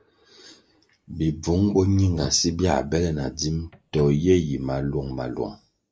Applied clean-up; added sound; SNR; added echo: neural mask model Resemble Enhance denoiser.